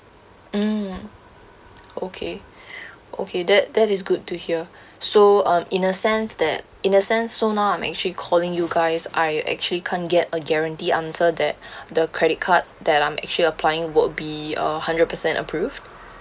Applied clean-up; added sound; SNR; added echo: none; none; none; none.